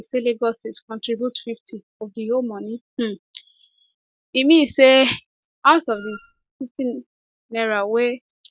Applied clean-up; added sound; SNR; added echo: none; Wind instrument, woodwind instrument; 18 dB; none.